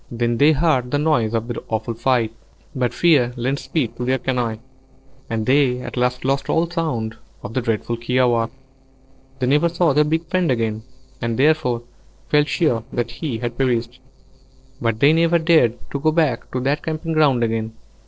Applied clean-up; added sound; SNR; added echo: neural separator model SepFormer DNS4.